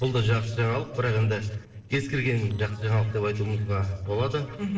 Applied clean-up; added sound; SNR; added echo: neural separator model SepFormer DNS4.